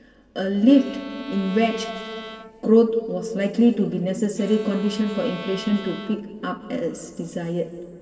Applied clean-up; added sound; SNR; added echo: none; Bowed string instrument; 17 dB; reverberation time 2.1 s.